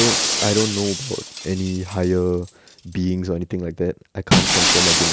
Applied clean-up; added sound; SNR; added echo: none; Shatter; -1 dB; none.